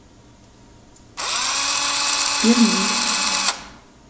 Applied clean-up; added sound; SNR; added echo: none; Drill; -4 dB; reverberation time 2.3 s.